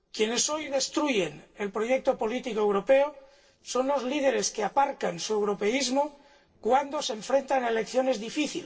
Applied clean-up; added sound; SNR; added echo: neural separator model SepFormer DNS4.